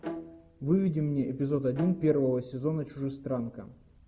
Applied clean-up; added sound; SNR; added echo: none; Bowed string instrument; 14 dB; none.